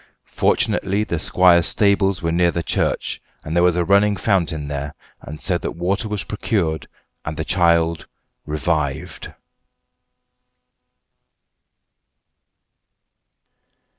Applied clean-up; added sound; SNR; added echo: none; none; none; none.